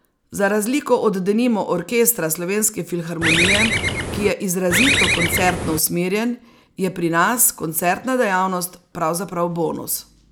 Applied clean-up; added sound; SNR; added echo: none; Bird; -1 dB; none.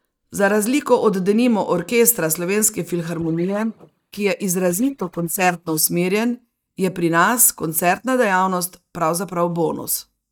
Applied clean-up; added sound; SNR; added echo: neural mask model DeepFilterNet 3.